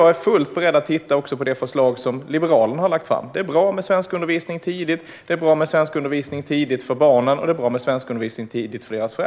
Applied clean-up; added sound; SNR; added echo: none; none; none; none.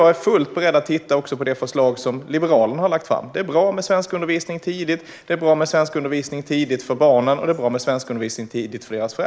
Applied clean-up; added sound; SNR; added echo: neural mask model Resemble Enhance denoiser.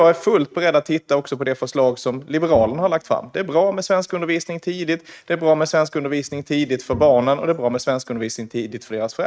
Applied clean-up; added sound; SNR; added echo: neural mask model RNNoise.